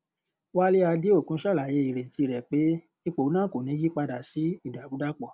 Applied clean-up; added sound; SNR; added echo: none; none; none; none.